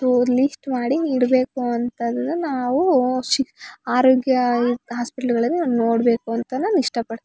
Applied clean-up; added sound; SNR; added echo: none; none; none; none.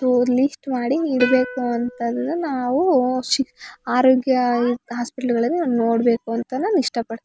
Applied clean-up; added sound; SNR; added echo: none; Plucked string instrument; 14 dB; none.